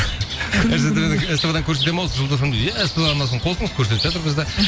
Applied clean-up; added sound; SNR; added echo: none; Bird; 9 dB; none.